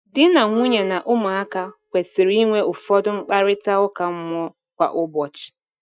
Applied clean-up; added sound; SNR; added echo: neural mask model DeepFilterNet 3.